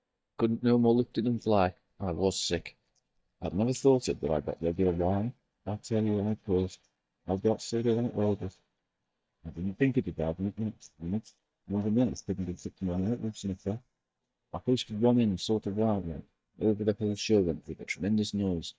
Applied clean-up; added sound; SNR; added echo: neural mask model DeepFilterNet 3.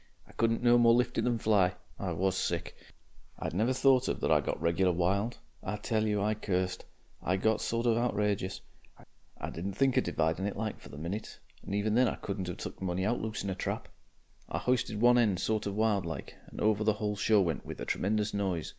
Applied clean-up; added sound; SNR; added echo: none; none; none; none.